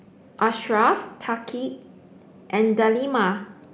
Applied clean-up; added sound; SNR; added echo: none; none; none; none.